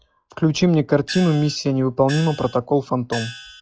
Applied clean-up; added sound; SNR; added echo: classical method log-MMSE.